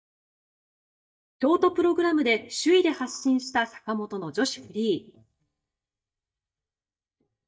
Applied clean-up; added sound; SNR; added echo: neural mask model DeepFilterNet 3.